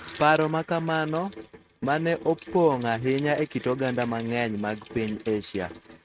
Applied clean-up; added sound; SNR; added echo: neural mask model RNNoise.